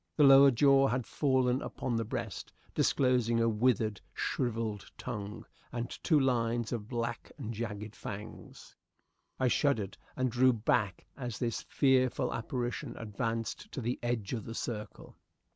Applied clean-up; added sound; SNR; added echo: none; none; none; none.